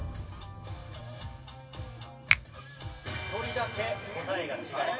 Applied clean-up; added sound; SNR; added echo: none; Finger snapping; -1 dB; reverberation time 2.5 s.